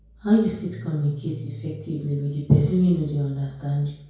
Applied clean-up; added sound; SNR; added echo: none; Engine starting / Car; 18 dB; reverberation time 0.5 s.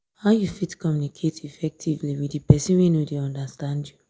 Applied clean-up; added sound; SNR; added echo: none; none; none; none.